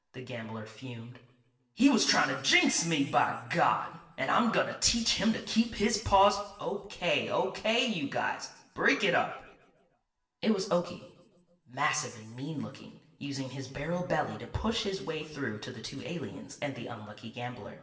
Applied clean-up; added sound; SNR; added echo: none; none; none; reverberation time 0.9 s.